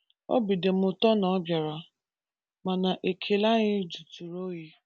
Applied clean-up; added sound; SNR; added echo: none; none; none; none.